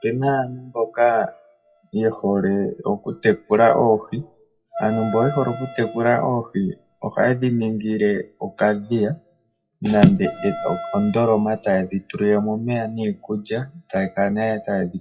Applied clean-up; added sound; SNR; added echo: classical method WPE with log-MMSE.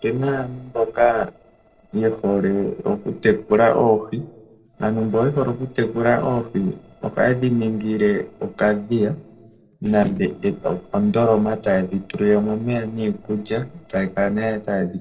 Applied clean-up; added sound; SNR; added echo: neural separator model SepFormer DNS4.